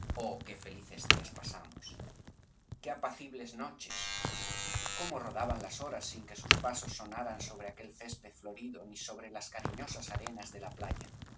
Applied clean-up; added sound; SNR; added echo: none; Crack + Alarm; -5 dB; none.